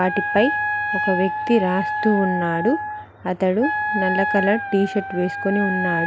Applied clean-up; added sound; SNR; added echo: none; Wind instrument, woodwind instrument; 3 dB; none.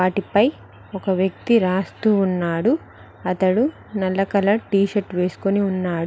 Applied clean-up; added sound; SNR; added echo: none; none; none; none.